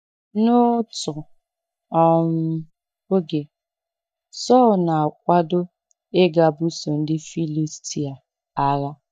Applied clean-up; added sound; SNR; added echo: neural mask model DeepFilterNet 3.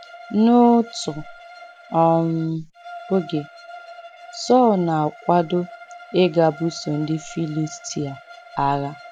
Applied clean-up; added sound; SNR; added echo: none; Bowed string instrument; 19 dB; none.